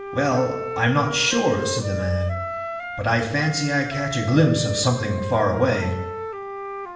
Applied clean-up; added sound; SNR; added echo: none; Wind instrument, woodwind instrument; 8 dB; reverberation time 0.9 s.